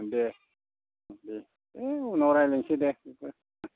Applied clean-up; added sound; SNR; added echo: none; none; none; none.